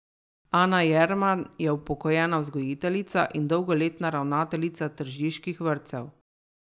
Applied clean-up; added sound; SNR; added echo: none; none; none; none.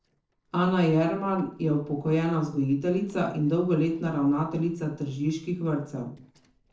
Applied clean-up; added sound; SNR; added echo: neural separator model SepFormer DNS4.